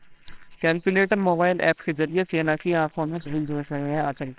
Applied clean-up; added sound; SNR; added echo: neural separator model SepFormer WHAMR!.